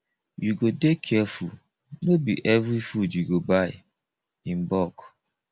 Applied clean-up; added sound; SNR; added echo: none; none; none; none.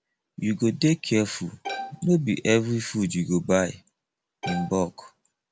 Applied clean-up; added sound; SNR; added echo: none; Bowed string instrument; 11 dB; none.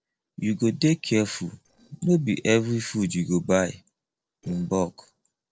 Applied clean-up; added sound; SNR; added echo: neural separator model SepFormer DNS4.